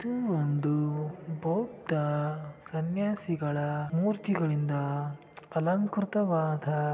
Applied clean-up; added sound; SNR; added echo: none; none; none; none.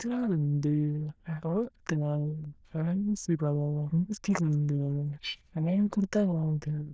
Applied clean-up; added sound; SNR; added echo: neural diffusion model UNIVERSE++.